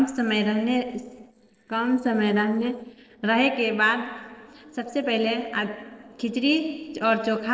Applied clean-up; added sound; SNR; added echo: neural separator model SepFormer DNS4.